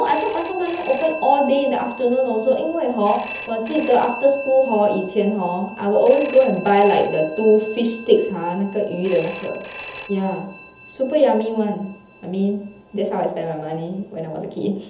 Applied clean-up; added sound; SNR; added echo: none; Telephone; 8 dB; reverberation time 0.7 s.